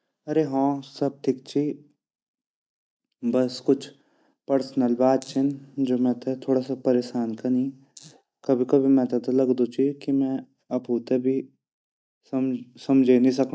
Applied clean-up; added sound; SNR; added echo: none; none; none; none.